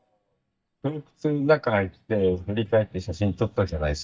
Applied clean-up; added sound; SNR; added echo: neural mask model DeepFilterNet 3.